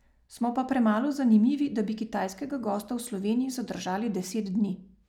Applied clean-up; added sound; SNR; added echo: none; none; none; none.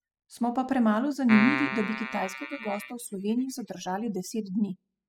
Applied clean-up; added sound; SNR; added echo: classical method spectral subtraction.